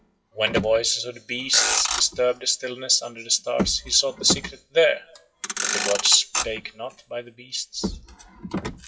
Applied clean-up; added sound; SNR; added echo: classical method WPE with log-MMSE.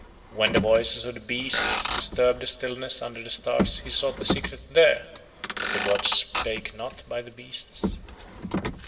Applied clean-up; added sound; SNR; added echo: none; Motor vehicle (road); 5 dB; reverberation time 2.2 s.